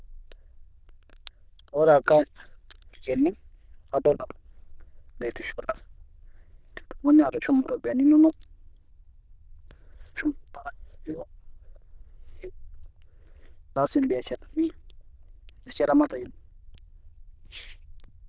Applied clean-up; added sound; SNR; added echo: neural diffusion model UNIVERSE++.